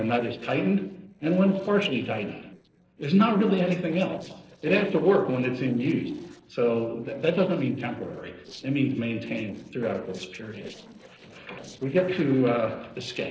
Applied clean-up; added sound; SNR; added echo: neural separator model SepFormer DNS4.